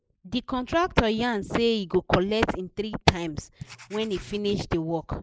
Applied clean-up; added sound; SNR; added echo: neural mask model Resemble Enhance denoiser.